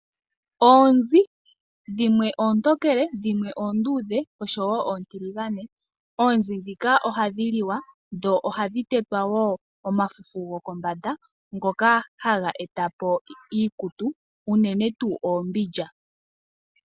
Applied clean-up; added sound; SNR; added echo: none; none; none; none.